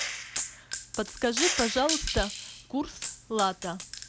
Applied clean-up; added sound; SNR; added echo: none; Gunshot, gunfire; 3 dB; none.